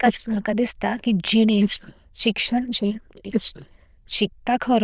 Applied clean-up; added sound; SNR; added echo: neural diffusion model UNIVERSE++.